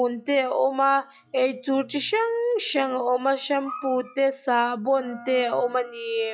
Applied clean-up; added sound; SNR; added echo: classical method log-MMSE.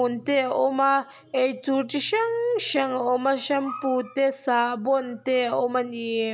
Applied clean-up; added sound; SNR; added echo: none; none; none; none.